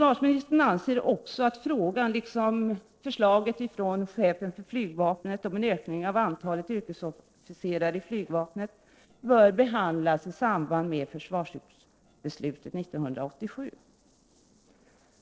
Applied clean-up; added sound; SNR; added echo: neural separator model SepFormer DNS4.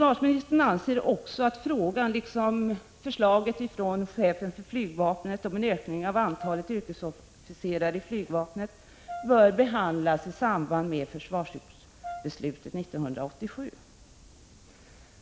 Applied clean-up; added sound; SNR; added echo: none; Brass instrument; 17 dB; none.